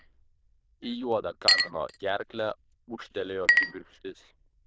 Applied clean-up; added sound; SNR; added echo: neural diffusion model UNIVERSE++.